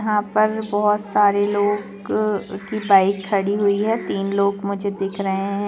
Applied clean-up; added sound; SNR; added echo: none; none; none; none.